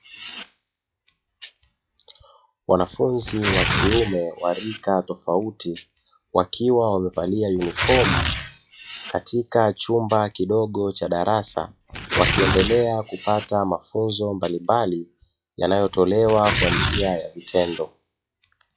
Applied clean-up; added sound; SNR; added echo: classical method log-MMSE.